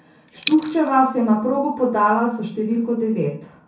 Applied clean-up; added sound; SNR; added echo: none; Coin (dropping); 12 dB; reverberation time 0.5 s.